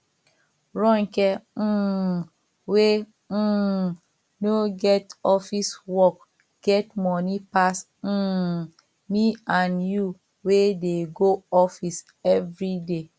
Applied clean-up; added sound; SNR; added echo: none; none; none; none.